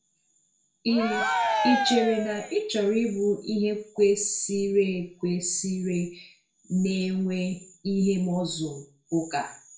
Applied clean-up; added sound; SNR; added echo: none; Cheering; 1 dB; reverberation time 0.4 s.